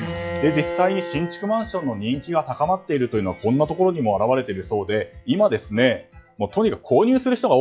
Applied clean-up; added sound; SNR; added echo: classical method log-MMSE.